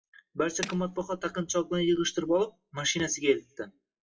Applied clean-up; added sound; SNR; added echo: classical method WPE with log-MMSE.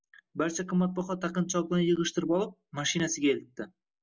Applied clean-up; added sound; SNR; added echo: none; none; none; none.